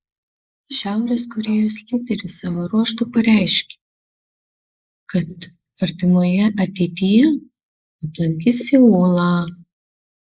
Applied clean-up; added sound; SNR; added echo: neural mask model Resemble Enhance denoiser.